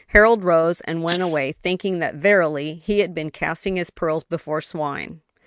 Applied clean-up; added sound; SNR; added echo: neural mask model RNNoise.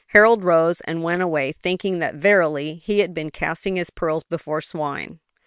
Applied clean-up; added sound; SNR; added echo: neural separator model SepFormer WHAM!.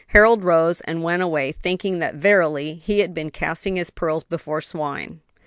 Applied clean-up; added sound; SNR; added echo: none; none; none; none.